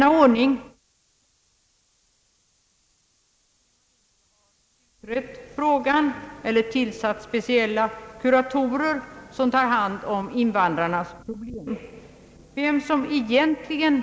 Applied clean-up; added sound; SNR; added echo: none; none; none; none.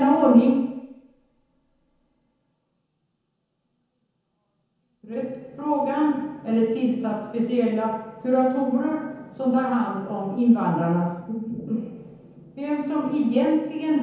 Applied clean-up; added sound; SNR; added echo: none; none; none; reverberation time 0.9 s.